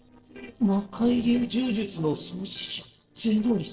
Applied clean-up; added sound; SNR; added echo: neural separator model SepFormer DNS4.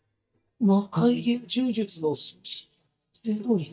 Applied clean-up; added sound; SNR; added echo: neural mask model DeepFilterNet 3.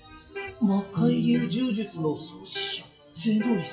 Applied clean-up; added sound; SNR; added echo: classical method WPE with log-MMSE.